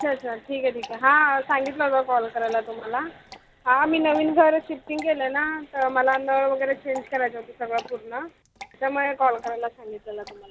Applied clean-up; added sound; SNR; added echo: none; Drip / Water; 19 dB; none.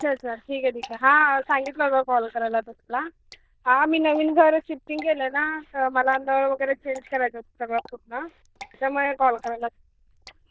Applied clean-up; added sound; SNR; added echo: neural diffusion model UNIVERSE++.